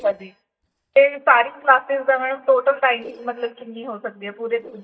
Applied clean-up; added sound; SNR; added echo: neural mask model DeepFilterNet 3.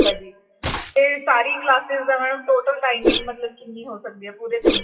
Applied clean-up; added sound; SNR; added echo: classical method WPE with log-MMSE.